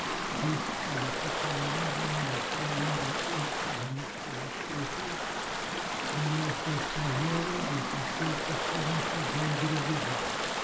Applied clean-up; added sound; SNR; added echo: none; Stream / Ocean; -3 dB; reverberation time 0.5 s.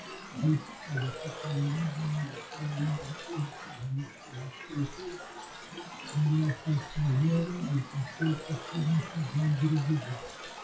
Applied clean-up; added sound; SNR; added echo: classical method WPE with log-MMSE.